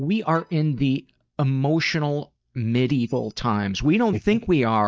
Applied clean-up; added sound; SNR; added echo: neural mask model DeepFilterNet 3.